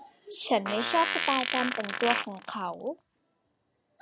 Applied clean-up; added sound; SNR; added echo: none; Fart; 2 dB; none.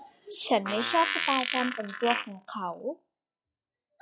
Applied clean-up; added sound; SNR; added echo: classical method log-MMSE.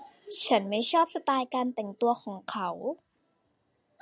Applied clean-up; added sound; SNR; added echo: none; none; none; none.